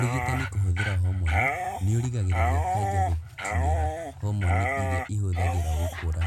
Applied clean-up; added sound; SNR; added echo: none; Dog; 5 dB; none.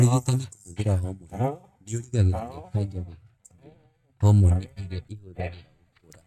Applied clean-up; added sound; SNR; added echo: neural mask model DeepFilterNet 3.